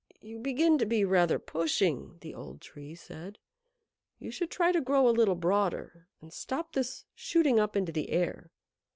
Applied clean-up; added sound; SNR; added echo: none; none; none; none.